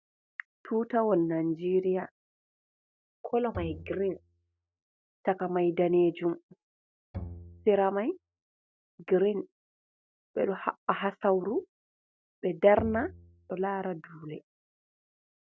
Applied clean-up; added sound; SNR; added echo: none; Bowed string instrument; 14 dB; none.